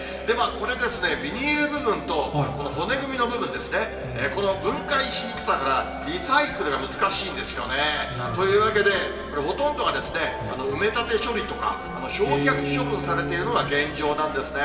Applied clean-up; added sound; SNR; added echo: none; Wind instrument, woodwind instrument; 20 dB; reverberation time 2.4 s.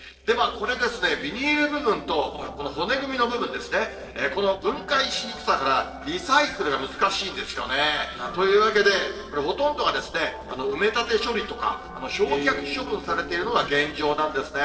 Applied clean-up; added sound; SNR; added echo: neural separator model SepFormer DNS4.